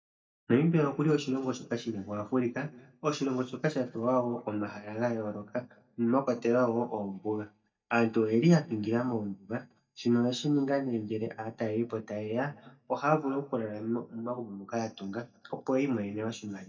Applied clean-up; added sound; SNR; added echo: neural mask model DeepFilterNet 3.